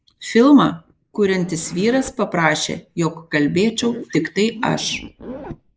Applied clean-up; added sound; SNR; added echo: neural mask model Resemble Enhance denoiser.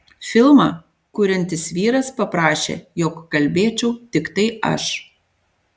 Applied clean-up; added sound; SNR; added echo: none; none; none; none.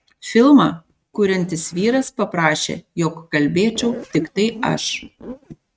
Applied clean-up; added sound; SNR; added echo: neural mask model RNNoise.